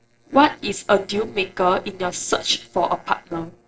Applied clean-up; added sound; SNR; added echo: neural separator model SepFormer DNS4.